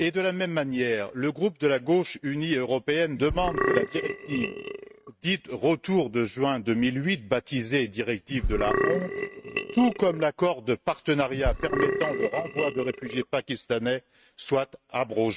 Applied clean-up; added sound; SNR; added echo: neural mask model RNNoise.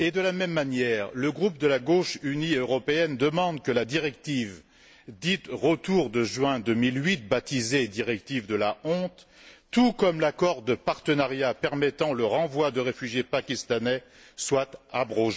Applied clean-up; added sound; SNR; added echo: none; none; none; none.